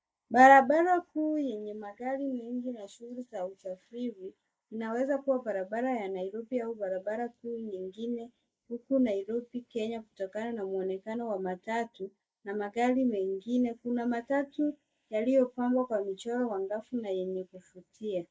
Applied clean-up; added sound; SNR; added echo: neural mask model Resemble Enhance denoiser.